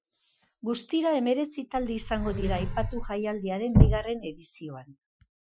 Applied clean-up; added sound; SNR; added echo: classical method Wiener filter.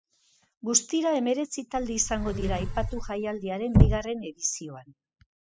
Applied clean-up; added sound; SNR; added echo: classical method spectral subtraction.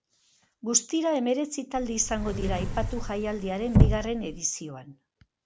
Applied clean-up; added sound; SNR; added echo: none; Sliding door / Slam / Wood; -3 dB; none.